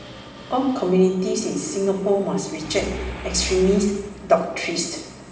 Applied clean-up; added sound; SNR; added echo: none; Mechanisms; 14 dB; reverberation time 1.1 s.